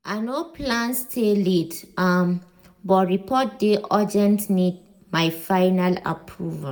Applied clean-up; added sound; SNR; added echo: none; none; none; reverberation time 0.5 s.